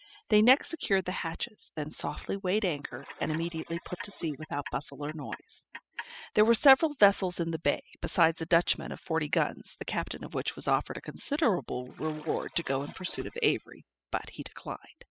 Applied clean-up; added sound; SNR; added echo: classical method spectral subtraction.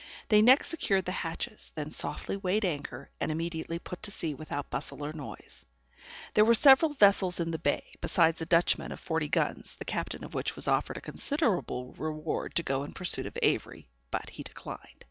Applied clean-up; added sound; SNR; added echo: none; none; none; none.